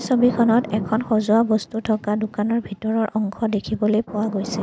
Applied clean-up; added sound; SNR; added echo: none; Thunder / Rain; 13 dB; none.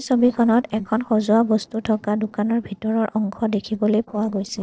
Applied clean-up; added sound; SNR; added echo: neural separator model SepFormer DNS4.